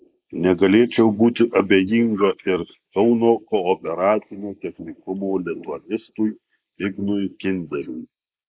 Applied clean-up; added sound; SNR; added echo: neural mask model Resemble Enhance denoiser.